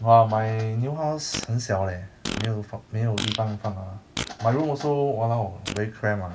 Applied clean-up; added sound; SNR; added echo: none; Fart; 13 dB; none.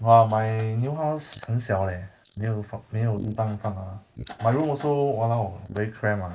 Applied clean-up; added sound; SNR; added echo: neural mask model Resemble Enhance denoiser.